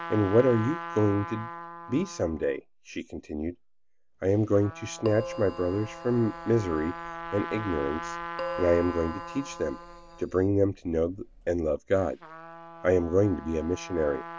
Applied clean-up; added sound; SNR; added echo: none; Keyboard (musical) + Trumpet; 12 dB; none.